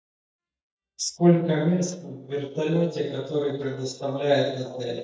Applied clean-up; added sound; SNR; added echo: neural mask model DeepFilterNet 3.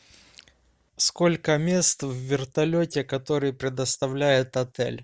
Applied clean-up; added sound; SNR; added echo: none; none; none; none.